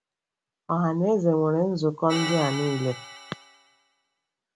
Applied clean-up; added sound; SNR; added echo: none; Organ; 10 dB; none.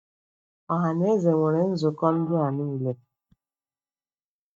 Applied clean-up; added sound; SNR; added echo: neural mask model DeepFilterNet 3.